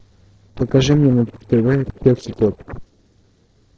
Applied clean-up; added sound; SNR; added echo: neural separator model SepFormer DNS4.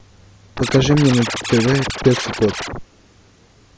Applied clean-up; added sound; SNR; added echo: none; Scratching (performance technique); 6 dB; none.